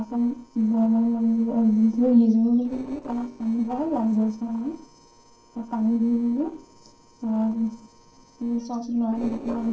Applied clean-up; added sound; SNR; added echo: neural separator model SepFormer DNS4.